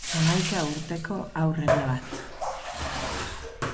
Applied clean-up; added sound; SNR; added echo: none; Bathtub (filling or washing); 2 dB; none.